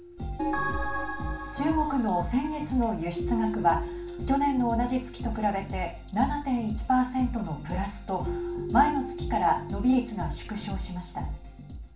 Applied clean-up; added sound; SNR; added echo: none; Keyboard (musical); 13 dB; reverberation time 0.4 s.